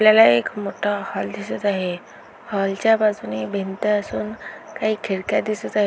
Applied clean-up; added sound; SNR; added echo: none; none; none; none.